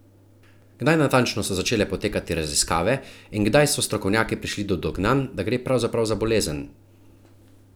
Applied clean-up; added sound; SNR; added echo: none; none; none; none.